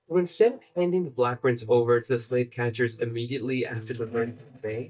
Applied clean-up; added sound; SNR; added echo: neural mask model DeepFilterNet 3.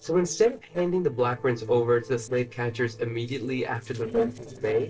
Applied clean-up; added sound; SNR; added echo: neural separator model SepFormer DNS4.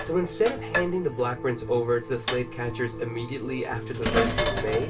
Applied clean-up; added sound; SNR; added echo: none; Sink (filling or washing); 4 dB; reverberation time 0.2 s.